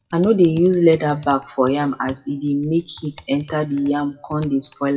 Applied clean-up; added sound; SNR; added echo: classical method WPE with log-MMSE.